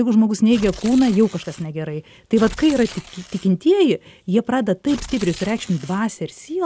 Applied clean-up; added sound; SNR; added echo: none; Tearing; 18 dB; none.